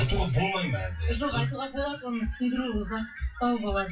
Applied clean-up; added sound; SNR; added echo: classical method WPE with log-MMSE.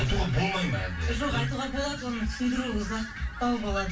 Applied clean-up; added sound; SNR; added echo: none; Fowl; 14 dB; reverberation time 0.2 s.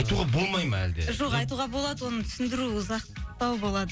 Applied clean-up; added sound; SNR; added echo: none; none; none; none.